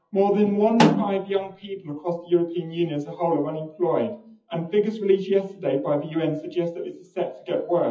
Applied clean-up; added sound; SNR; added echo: classical method WPE with log-MMSE.